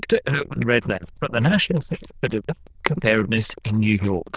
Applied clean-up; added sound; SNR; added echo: neural diffusion model UNIVERSE++.